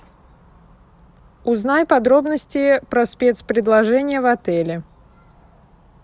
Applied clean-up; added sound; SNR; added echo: none; none; none; none.